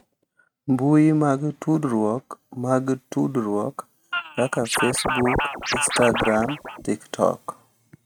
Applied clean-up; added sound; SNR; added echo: neural mask model RNNoise.